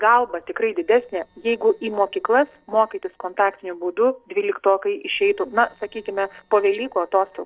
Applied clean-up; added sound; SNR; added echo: neural separator model SepFormer DNS4.